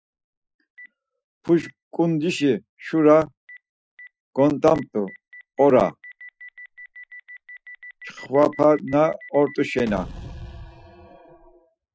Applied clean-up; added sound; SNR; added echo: classical method Wiener filter.